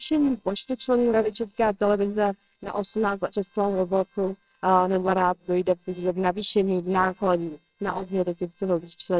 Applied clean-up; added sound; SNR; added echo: neural separator model SepFormer WHAMR!.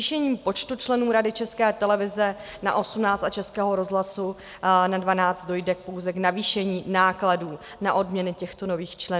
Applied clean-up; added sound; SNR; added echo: none; none; none; none.